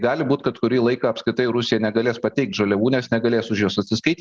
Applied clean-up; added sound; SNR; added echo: none; none; none; none.